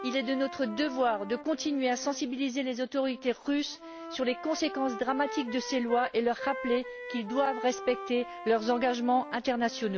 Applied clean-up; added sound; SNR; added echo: none; Wind instrument, woodwind instrument; 12 dB; none.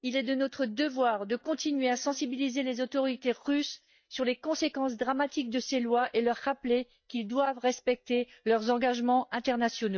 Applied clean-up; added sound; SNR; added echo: neural mask model DeepFilterNet 3.